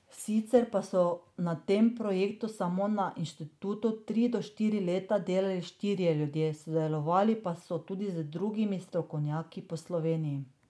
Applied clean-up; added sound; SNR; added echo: none; none; none; none.